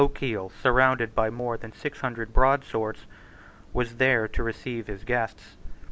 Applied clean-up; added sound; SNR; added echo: none; none; none; none.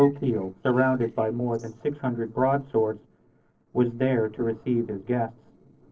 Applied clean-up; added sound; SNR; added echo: neural separator model SepFormer DNS4.